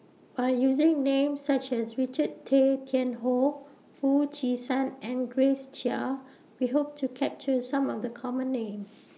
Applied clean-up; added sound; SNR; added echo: none; none; none; none.